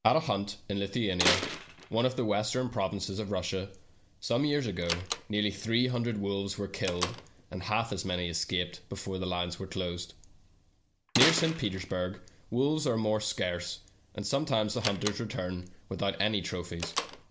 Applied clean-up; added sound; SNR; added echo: none; Slam; 8 dB; none.